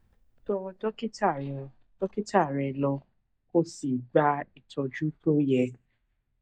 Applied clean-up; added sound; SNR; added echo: neural mask model DeepFilterNet 3.